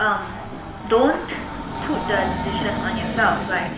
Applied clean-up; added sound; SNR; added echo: none; Train; 4 dB; reverberation time 1.2 s.